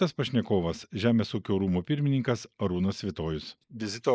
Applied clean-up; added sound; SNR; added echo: neural mask model Resemble Enhance denoiser.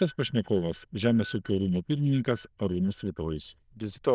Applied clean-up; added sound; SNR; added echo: neural diffusion model UNIVERSE++.